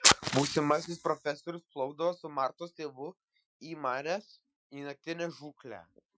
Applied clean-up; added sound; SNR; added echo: classical method Wiener filter.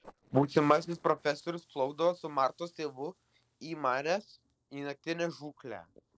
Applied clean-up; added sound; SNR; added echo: neural separator model SepFormer DNS4.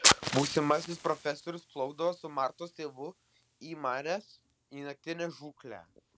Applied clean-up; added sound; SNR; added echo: none; Fire; 1 dB; none.